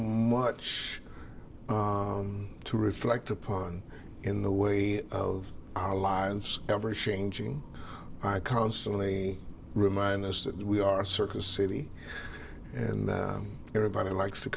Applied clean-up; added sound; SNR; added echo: none; none; none; none.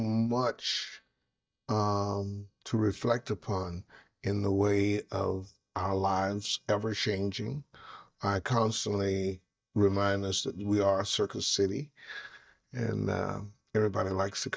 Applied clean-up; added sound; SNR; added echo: neural mask model DeepFilterNet 3.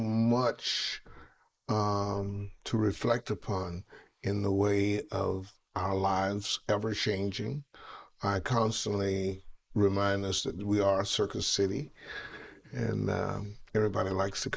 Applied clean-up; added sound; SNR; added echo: neural mask model Resemble Enhance denoiser.